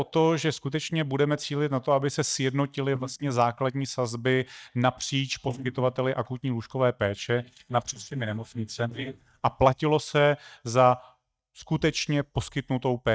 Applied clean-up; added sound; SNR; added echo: neural mask model DeepFilterNet 3.